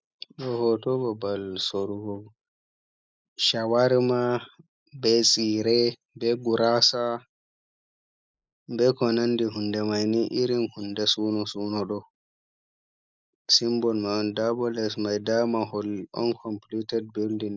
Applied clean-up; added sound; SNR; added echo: neural mask model Resemble Enhance denoiser.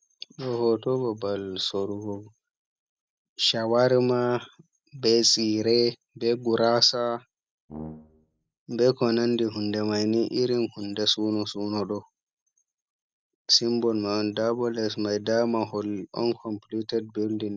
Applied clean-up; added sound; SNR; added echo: none; Brass instrument; 15 dB; none.